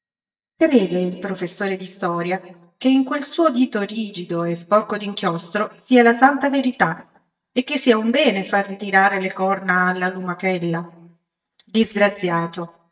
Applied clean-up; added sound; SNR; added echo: neural mask model DeepFilterNet 3.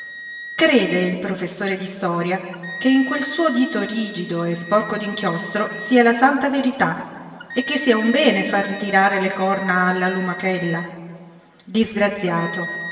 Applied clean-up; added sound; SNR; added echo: none; Wind instrument, woodwind instrument; 13 dB; reverberation time 1.9 s.